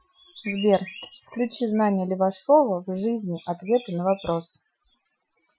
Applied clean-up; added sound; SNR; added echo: classical method Wiener filter.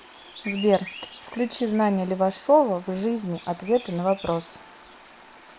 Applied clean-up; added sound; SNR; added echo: none; Bird vocalization, bird call, bird song; 18 dB; none.